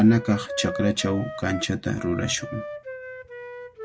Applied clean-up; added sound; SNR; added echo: none; Wind instrument, woodwind instrument; 11 dB; none.